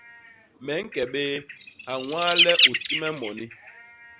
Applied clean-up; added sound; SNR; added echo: none; Bird; -3 dB; none.